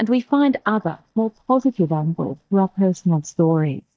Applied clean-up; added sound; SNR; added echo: neural mask model DeepFilterNet 3.